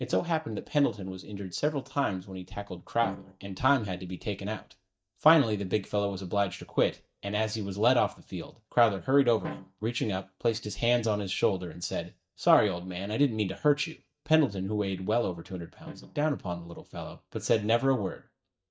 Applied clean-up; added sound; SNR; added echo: neural mask model DeepFilterNet 3.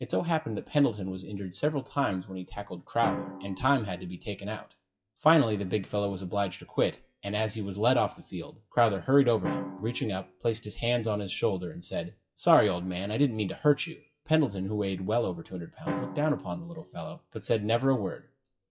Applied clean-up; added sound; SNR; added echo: classical method WPE with log-MMSE.